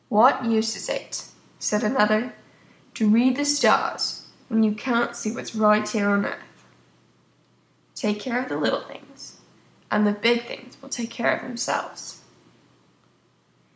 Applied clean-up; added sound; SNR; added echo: none; none; none; none.